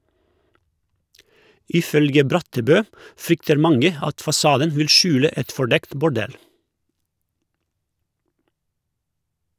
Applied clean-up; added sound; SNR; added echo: none; none; none; none.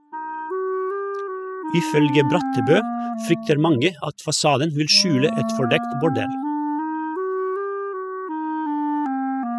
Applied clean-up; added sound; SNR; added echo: classical method spectral subtraction.